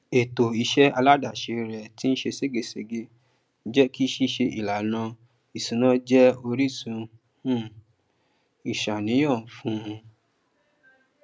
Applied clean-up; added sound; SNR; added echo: none; none; none; none.